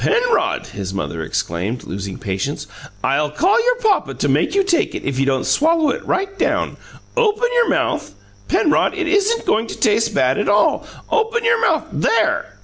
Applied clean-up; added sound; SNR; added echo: none; none; none; none.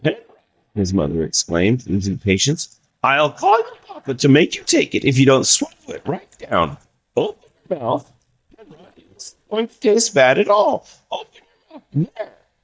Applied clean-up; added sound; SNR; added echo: neural mask model DeepFilterNet 3.